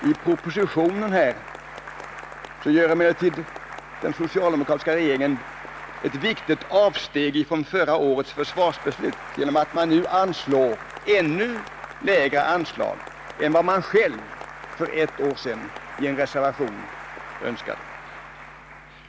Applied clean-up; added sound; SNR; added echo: none; Applause; 15 dB; none.